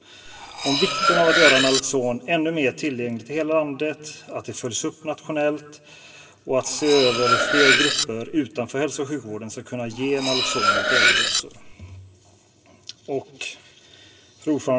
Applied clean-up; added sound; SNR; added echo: none; Cutlery, silverware; -3 dB; reverberation time 1.8 s.